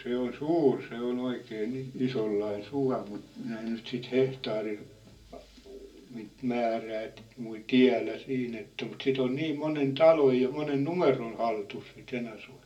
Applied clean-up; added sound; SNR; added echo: none; none; none; reverberation time 0.2 s.